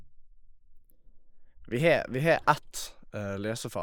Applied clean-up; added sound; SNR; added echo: neural mask model Resemble Enhance denoiser.